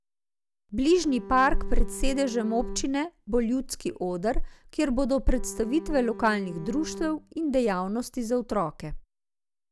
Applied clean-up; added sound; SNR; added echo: none; Bowed string instrument; 14 dB; none.